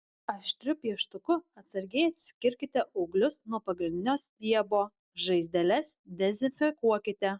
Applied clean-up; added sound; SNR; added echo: none; none; none; none.